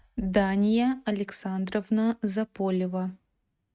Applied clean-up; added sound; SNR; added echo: neural mask model RNNoise.